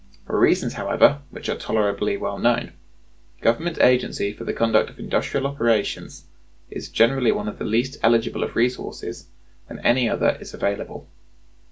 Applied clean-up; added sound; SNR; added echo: none; none; none; none.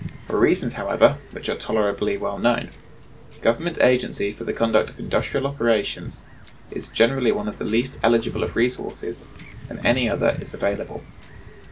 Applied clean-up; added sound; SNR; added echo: none; Wind / Ocean / Boat, Water vehicle; 16 dB; none.